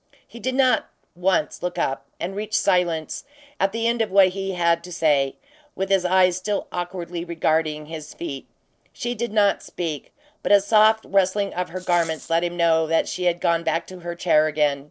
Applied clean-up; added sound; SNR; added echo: neural separator model SepFormer DNS4.